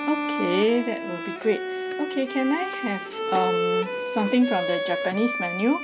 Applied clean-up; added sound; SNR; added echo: none; Bowed string instrument; 3 dB; none.